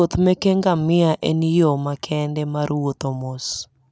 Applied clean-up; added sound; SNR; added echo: none; none; none; none.